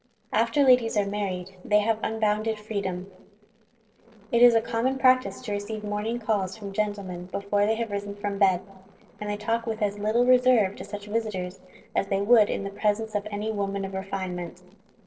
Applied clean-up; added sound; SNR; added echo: neural separator model SepFormer DNS4.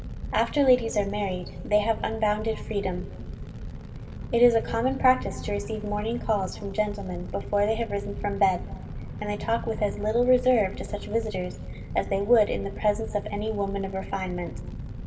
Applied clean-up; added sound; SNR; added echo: none; Fire; 8 dB; reverberation time 1.8 s.